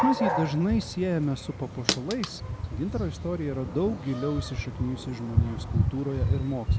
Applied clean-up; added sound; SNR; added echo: none; Dog; 0 dB; none.